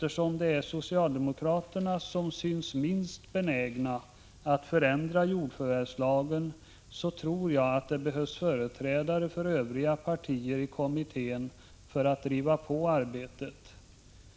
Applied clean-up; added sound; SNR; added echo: none; none; none; none.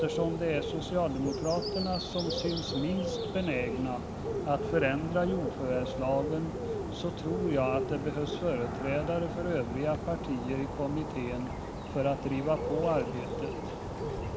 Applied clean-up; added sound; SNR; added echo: none; Bird; 3 dB; none.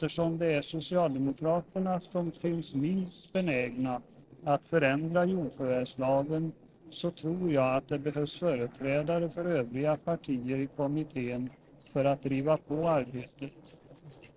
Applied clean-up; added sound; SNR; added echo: neural separator model SepFormer DNS4.